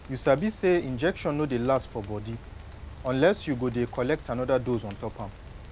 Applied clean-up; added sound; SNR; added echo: none; Rain; 15 dB; none.